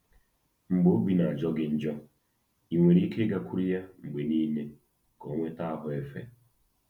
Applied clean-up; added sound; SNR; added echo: none; none; none; none.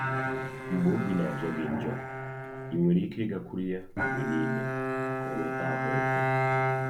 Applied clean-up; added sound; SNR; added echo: none; Bowed string instrument; -1 dB; none.